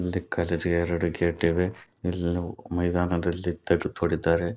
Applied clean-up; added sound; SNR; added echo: neural separator model SepFormer DNS4.